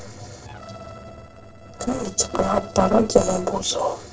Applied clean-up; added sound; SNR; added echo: neural separator model SepFormer DNS4.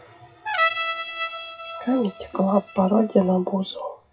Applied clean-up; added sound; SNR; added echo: classical method WPE with log-MMSE.